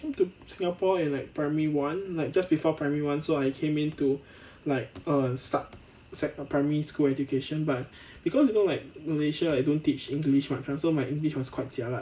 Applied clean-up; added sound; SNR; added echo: none; none; none; none.